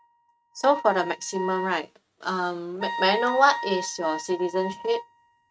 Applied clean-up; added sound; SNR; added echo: neural mask model RNNoise.